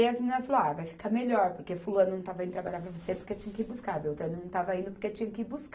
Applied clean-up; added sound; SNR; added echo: none; none; none; none.